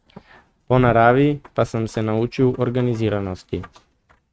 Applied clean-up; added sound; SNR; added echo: neural mask model RNNoise.